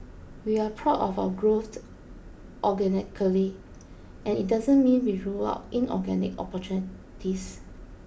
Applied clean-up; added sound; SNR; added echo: none; none; none; none.